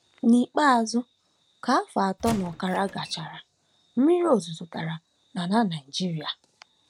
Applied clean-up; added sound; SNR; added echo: none; Squeak / Wood; 14 dB; none.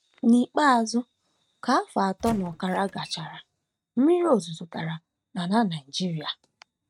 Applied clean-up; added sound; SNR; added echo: neural mask model RNNoise.